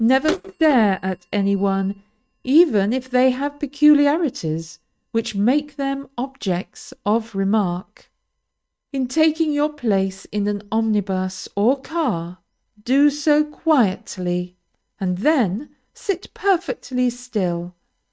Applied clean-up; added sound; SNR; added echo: neural mask model RNNoise.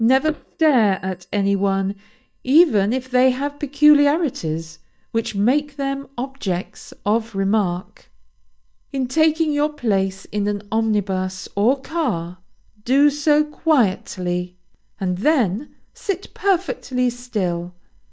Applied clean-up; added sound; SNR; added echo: neural mask model DeepFilterNet 3.